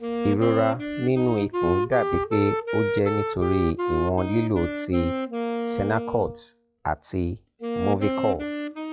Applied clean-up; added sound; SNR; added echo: classical method log-MMSE.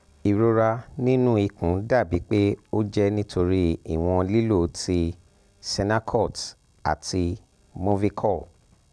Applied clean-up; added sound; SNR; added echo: none; none; none; none.